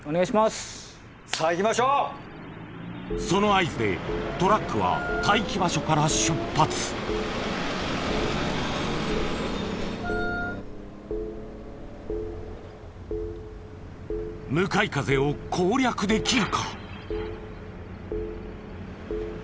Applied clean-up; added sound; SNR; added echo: none; Truck + Wind instrument, woodwind instrument; 10 dB; none.